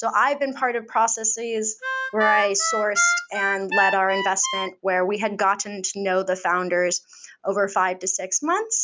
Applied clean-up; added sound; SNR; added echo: none; Harmonica; 2 dB; none.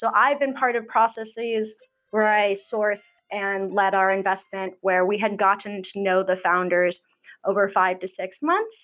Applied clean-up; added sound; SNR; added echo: neural mask model DeepFilterNet 3.